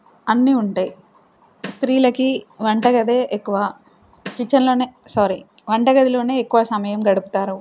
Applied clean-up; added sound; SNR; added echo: none; Snare drum; 17 dB; none.